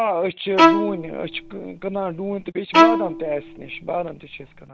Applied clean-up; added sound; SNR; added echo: none; Bowed string instrument; -5 dB; none.